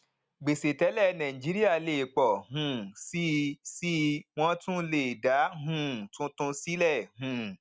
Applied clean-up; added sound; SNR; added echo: none; none; none; none.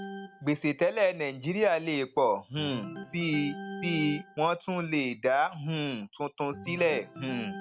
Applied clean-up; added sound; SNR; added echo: none; Organ; 14 dB; none.